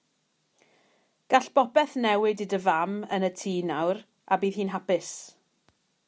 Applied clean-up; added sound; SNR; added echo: none; none; none; none.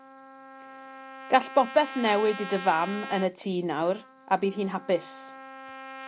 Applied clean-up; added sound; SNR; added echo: none; Trumpet; 14 dB; none.